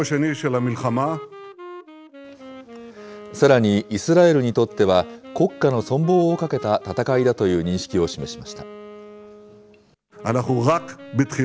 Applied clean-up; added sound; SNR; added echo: none; Wind instrument, woodwind instrument; 18 dB; none.